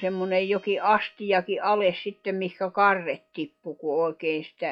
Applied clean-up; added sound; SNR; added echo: classical method log-MMSE.